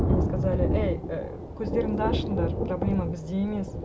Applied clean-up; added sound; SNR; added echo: none; Thunder; -2 dB; none.